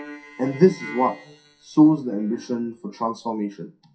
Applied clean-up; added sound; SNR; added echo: classical method WPE with log-MMSE.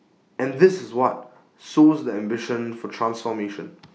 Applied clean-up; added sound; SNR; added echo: none; none; none; none.